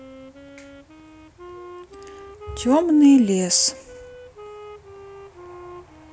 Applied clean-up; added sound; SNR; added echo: none; Wind instrument, woodwind instrument; 18 dB; none.